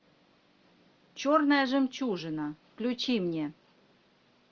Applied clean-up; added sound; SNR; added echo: none; none; none; none.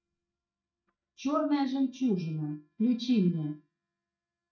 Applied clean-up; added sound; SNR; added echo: neural mask model DeepFilterNet 3.